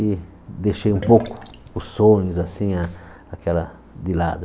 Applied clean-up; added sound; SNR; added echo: none; Sink (filling or washing); 15 dB; none.